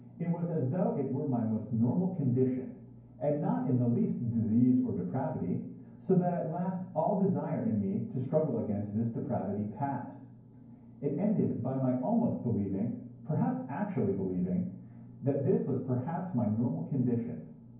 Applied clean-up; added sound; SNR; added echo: none; none; none; reverberation time 0.9 s.